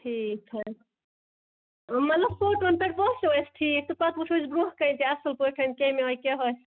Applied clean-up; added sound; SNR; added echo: neural mask model RNNoise.